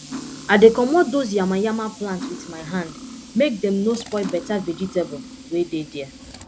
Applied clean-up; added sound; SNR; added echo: none; Tools + Cutlery, silverware; 15 dB; none.